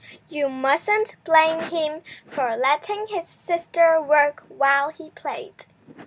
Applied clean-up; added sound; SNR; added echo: none; none; none; none.